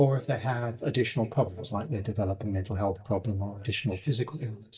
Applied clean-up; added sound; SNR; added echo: neural mask model DeepFilterNet 3.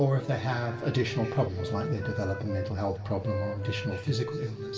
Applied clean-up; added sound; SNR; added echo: none; Wind instrument, woodwind instrument; 9 dB; reverberation time 2.4 s.